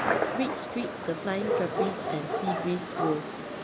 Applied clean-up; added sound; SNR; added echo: none; Gunshot, gunfire; -2 dB; none.